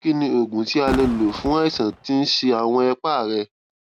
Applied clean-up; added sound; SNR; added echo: none; Fireworks; 11 dB; none.